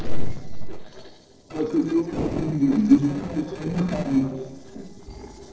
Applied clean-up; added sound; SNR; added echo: neural separator model SepFormer DNS4.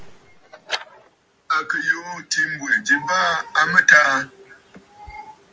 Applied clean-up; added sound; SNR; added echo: none; none; none; none.